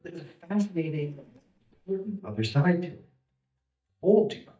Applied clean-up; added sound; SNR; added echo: neural mask model DeepFilterNet 3.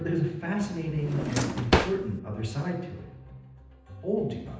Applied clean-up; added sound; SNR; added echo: none; Drawer open or close; -3 dB; reverberation time 0.9 s.